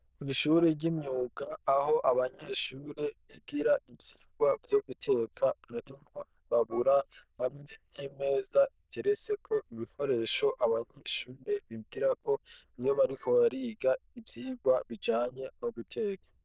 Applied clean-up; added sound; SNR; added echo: neural diffusion model UNIVERSE++.